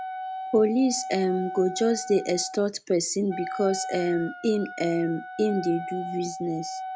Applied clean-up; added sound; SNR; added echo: none; Wind instrument, woodwind instrument; 10 dB; none.